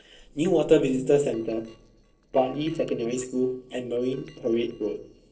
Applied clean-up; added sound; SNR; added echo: neural separator model SepFormer DNS4.